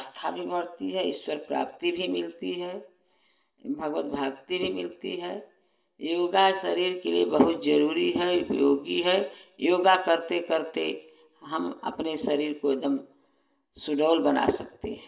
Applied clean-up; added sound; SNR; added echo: none; none; none; reverberation time 0.7 s.